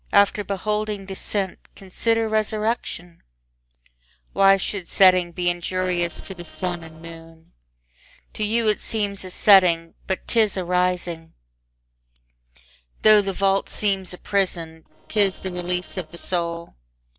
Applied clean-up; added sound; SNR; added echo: neural separator model SepFormer DNS4.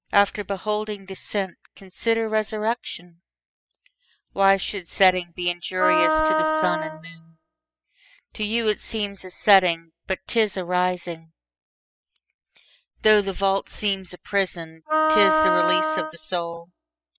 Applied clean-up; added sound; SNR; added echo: classical method spectral subtraction.